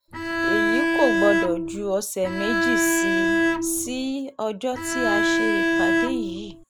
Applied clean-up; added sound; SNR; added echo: none; Bowed string instrument; -5 dB; none.